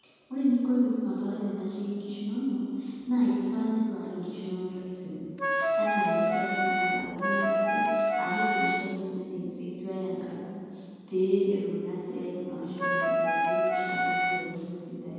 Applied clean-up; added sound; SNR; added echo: none; Wind instrument, woodwind instrument; -4 dB; reverberation time 2.1 s.